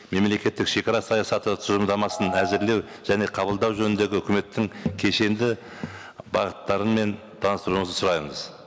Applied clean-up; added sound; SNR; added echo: none; Piano; 5 dB; none.